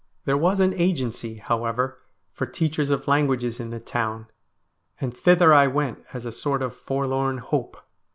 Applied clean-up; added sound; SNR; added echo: none; none; none; none.